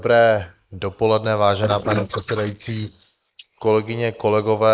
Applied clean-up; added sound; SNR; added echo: neural mask model Resemble Enhance denoiser.